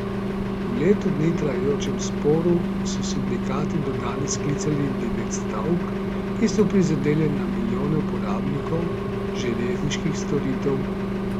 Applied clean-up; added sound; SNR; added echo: none; Engine; 0 dB; none.